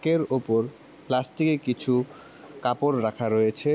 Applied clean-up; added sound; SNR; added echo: none; none; none; none.